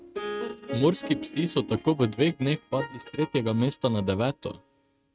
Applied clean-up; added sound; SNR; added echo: neural mask model RNNoise.